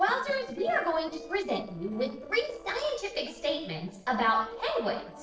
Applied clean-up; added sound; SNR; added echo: neural separator model SepFormer DNS4.